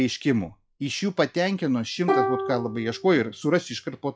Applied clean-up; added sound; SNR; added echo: classical method log-MMSE.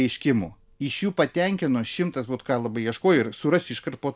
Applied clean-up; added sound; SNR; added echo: none; none; none; none.